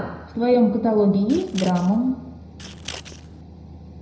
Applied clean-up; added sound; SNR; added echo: none; Scissors; 16 dB; reverberation time 0.8 s.